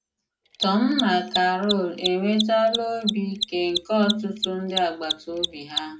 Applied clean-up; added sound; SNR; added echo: none; Mechanisms; 8 dB; reverberation time 0.2 s.